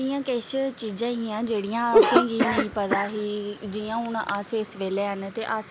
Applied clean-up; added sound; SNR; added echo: none; Cough; -2 dB; none.